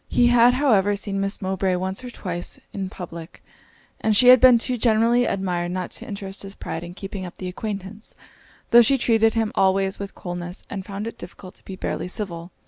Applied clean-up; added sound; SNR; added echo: none; none; none; none.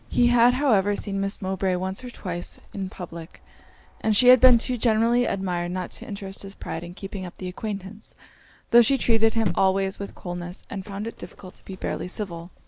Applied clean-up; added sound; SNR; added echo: none; Cricket; 3 dB; none.